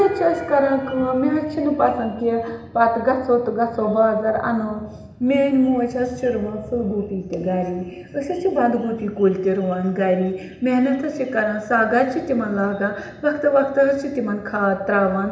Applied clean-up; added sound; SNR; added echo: none; none; none; reverberation time 0.8 s.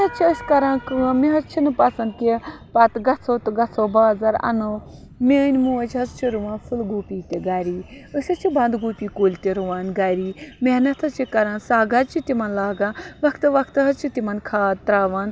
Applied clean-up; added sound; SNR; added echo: none; none; none; none.